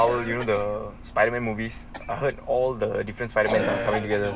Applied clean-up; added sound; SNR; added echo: none; Cough; 10 dB; none.